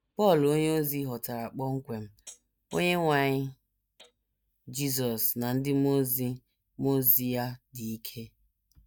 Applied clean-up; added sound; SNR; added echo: neural mask model DeepFilterNet 3.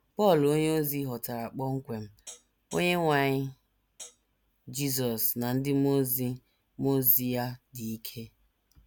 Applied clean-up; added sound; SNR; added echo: none; Hi-hat; 19 dB; none.